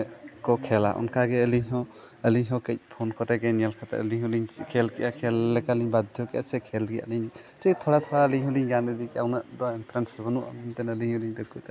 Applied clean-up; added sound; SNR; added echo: none; none; none; none.